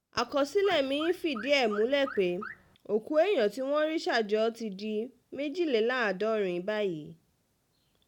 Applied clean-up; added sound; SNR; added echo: none; Alarm / Car; 15 dB; none.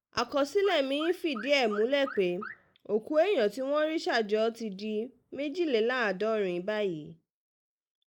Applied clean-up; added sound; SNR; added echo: neural mask model Resemble Enhance denoiser.